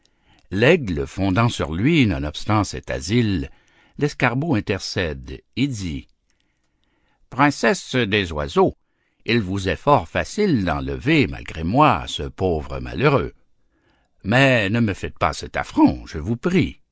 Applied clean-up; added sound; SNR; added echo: none; none; none; none.